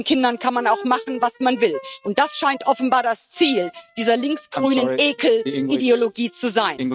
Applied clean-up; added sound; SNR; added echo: neural mask model RNNoise.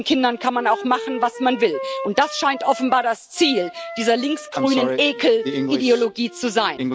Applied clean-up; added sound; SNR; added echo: none; Wind instrument, woodwind instrument; 13 dB; none.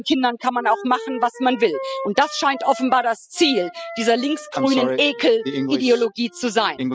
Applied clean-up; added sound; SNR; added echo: classical method spectral subtraction.